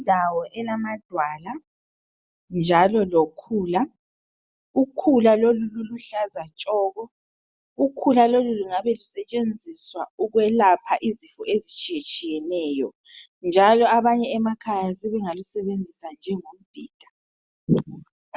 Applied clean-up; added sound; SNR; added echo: none; none; none; none.